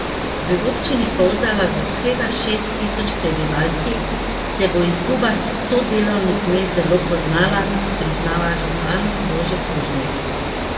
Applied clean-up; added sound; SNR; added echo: none; Water; 2 dB; reverberation time 1.8 s.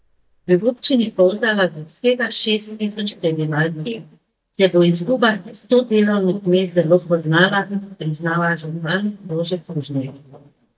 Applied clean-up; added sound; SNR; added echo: neural mask model DeepFilterNet 3.